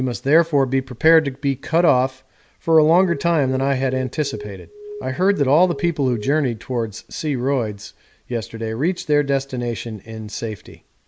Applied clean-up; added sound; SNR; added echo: none; Alarm; 14 dB; none.